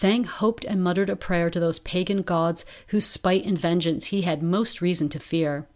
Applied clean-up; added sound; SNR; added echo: none; none; none; none.